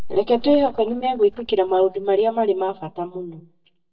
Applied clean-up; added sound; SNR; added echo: neural mask model DeepFilterNet 3.